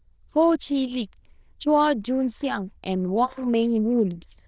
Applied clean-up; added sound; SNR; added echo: neural diffusion model UNIVERSE++.